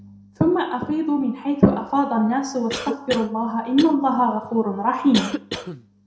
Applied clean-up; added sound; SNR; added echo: none; Cough; 11 dB; reverberation time 0.6 s.